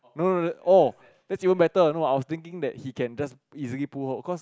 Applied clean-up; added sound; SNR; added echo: none; none; none; none.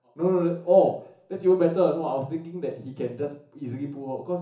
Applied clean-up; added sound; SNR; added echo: none; none; none; reverberation time 0.7 s.